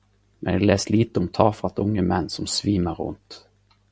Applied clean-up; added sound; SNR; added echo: none; none; none; none.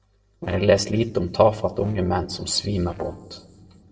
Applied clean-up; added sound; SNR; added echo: neural separator model SepFormer DNS4.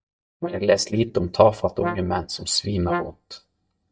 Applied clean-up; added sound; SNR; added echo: neural mask model DeepFilterNet 3.